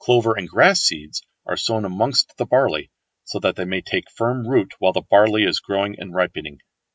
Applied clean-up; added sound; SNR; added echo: none; none; none; none.